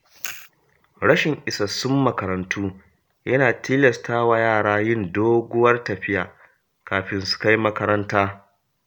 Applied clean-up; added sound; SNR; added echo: none; none; none; none.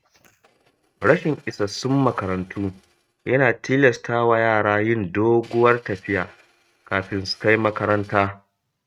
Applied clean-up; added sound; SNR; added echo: neural mask model RNNoise.